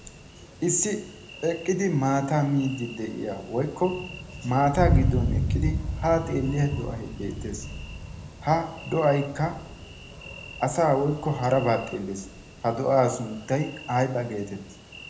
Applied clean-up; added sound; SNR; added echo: none; Thunder; 6 dB; reverberation time 0.7 s.